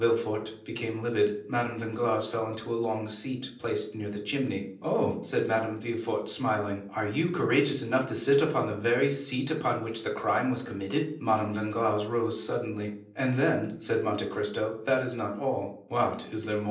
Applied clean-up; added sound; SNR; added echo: none; none; none; reverberation time 0.6 s.